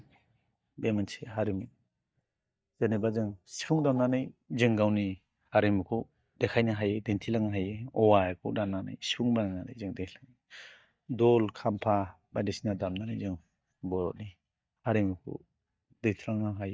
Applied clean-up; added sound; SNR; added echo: neural mask model DeepFilterNet 3.